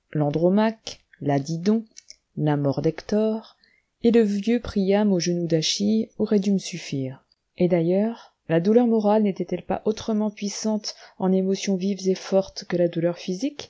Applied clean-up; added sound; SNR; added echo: none; none; none; none.